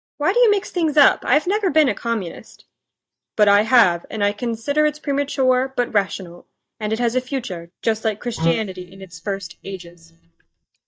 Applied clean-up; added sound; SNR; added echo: neural mask model DeepFilterNet 3.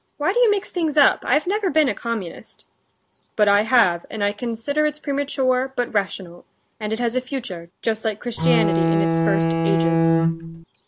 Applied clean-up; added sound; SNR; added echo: none; Bowed string instrument; -4 dB; none.